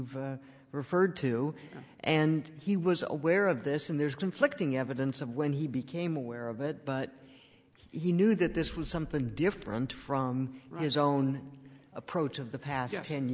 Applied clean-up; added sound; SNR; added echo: none; Boom; 17 dB; none.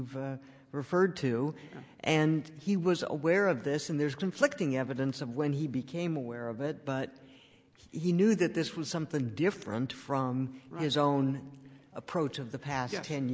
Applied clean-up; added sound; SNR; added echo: none; none; none; none.